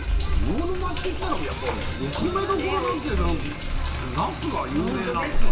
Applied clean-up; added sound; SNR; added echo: none; Sink (filling or washing); -3 dB; reverberation time 1.0 s.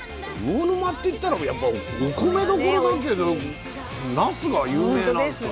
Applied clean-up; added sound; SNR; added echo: none; none; none; none.